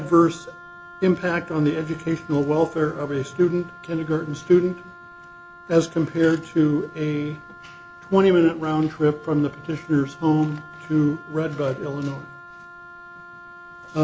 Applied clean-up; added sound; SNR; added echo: none; Wind instrument, woodwind instrument; 20 dB; none.